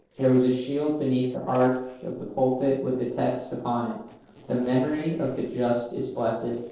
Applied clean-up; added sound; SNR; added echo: neural separator model SepFormer DNS4.